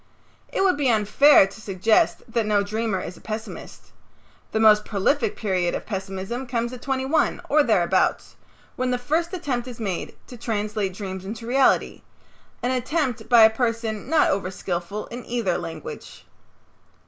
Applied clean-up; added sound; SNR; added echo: none; none; none; none.